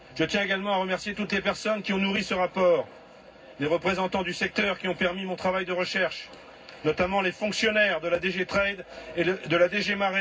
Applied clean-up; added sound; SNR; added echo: none; none; none; reverberation time 0.4 s.